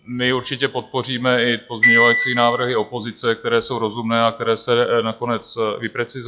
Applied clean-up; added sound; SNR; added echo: classical method log-MMSE.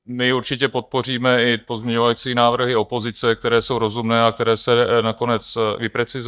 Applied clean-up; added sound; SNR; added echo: neural mask model DeepFilterNet 3.